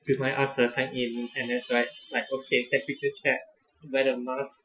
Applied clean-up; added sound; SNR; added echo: classical method Wiener filter.